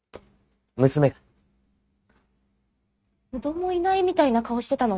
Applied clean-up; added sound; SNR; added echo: neural mask model RNNoise.